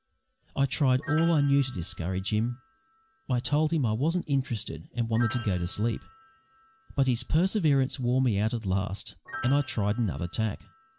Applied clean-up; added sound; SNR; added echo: none; Piano; 19 dB; none.